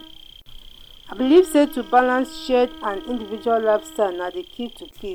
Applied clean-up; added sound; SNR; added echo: none; Bowed string instrument + Insect; 18 dB; none.